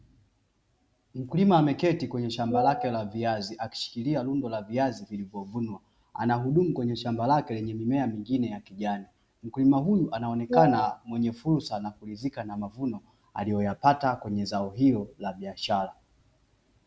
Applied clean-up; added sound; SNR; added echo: none; none; none; none.